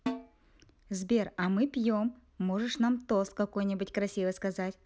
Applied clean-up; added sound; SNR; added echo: none; Snare drum; 10 dB; none.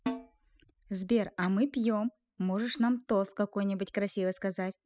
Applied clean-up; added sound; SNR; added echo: classical method spectral subtraction.